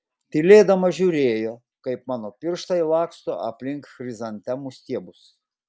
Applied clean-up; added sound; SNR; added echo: none; none; none; none.